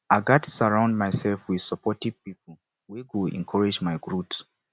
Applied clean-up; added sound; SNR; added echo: none; none; none; none.